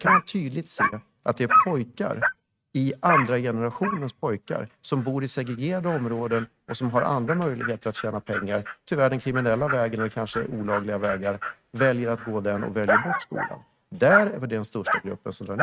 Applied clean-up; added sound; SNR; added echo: neural mask model RNNoise.